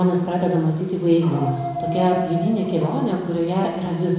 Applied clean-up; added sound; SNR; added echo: none; Dog; 11 dB; reverberation time 1.0 s.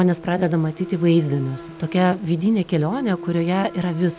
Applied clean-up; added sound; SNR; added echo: none; none; none; none.